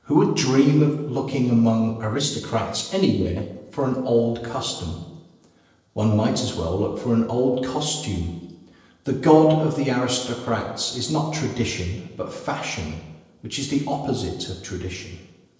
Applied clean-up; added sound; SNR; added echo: neural separator model SepFormer DNS4.